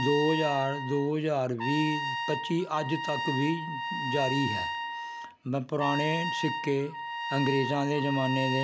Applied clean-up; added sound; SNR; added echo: none; Trumpet; 4 dB; none.